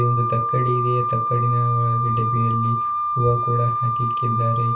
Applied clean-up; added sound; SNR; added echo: none; Wind instrument, woodwind instrument; 0 dB; reverberation time 0.2 s.